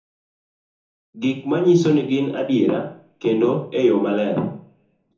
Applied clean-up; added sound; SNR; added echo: none; none; none; reverberation time 0.6 s.